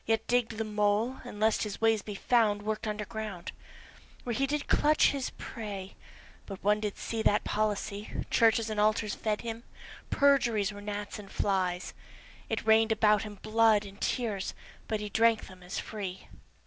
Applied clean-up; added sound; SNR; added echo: none; Car; 20 dB; none.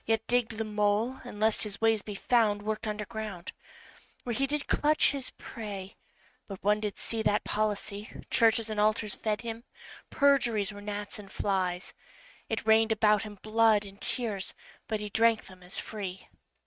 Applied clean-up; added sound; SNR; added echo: neural mask model RNNoise.